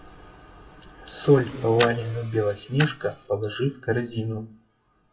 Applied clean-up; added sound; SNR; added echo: classical method WPE with log-MMSE.